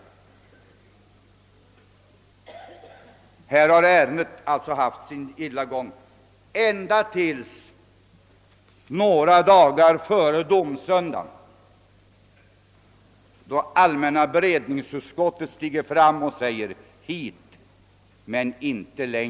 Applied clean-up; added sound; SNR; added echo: none; none; none; none.